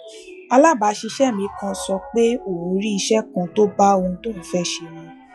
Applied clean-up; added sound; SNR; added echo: classical method log-MMSE.